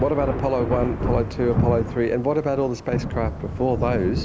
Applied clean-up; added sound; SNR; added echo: none; Thunder; 3 dB; none.